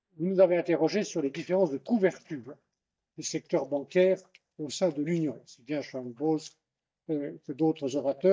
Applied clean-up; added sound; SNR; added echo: neural mask model DeepFilterNet 3.